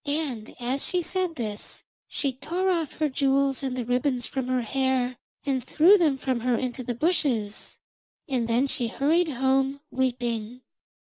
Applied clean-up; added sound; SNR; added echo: none; none; none; none.